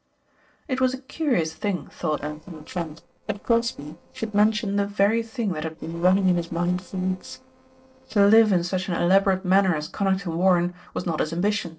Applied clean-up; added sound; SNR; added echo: neural separator model SepFormer DNS4.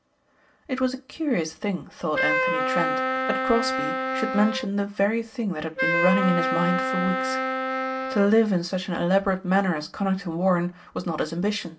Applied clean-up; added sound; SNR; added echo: none; Wind instrument, woodwind instrument; 1 dB; reverberation time 0.2 s.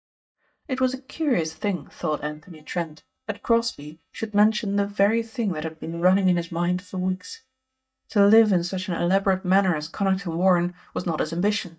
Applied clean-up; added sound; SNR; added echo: neural mask model DeepFilterNet 3.